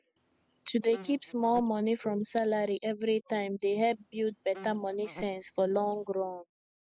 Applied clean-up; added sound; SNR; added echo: none; Insect; 20 dB; none.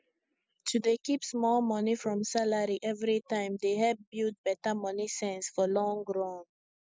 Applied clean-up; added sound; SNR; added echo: none; none; none; none.